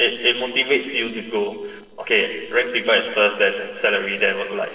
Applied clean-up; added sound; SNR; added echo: neural separator model SepFormer DNS4.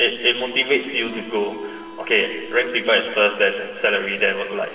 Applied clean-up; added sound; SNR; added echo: none; Electric guitar; 17 dB; reverberation time 1.9 s.